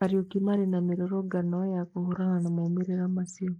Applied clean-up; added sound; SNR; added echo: neural mask model Resemble Enhance denoiser.